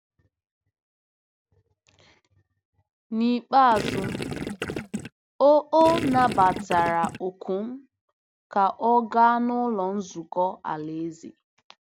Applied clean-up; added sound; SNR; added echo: none; Gurgling; 6 dB; none.